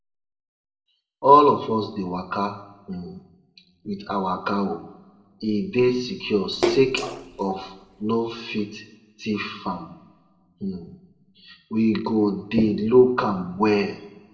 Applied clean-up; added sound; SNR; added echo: none; Splash, splatter; 6 dB; reverberation time 0.8 s.